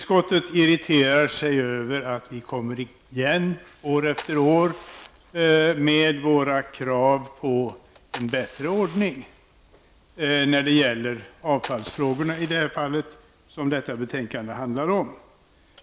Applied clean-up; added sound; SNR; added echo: none; Fire; 17 dB; none.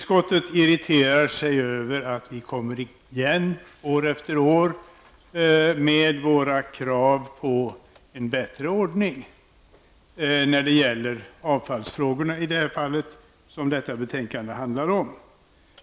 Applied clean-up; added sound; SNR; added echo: none; none; none; none.